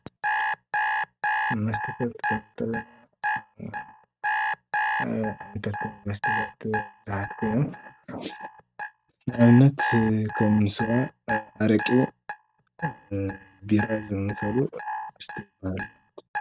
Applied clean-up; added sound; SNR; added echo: neural mask model RNNoise.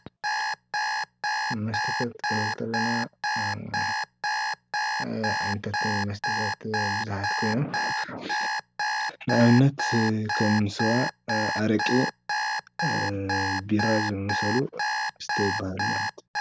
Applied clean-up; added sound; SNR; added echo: none; Alarm; 0 dB; none.